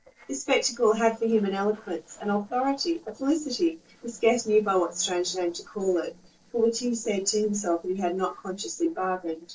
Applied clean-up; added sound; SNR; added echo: neural separator model SepFormer DNS4.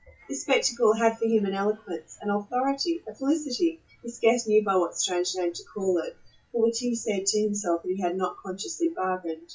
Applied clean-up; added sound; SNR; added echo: classical method WPE with log-MMSE.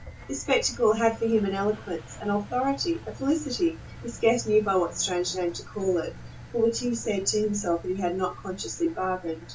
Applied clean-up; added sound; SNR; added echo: none; Engine; 16 dB; reverberation time 0.2 s.